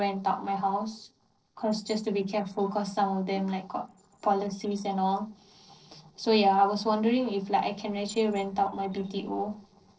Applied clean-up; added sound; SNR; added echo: neural separator model SepFormer DNS4.